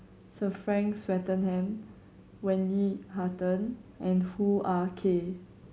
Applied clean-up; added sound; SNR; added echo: none; none; none; none.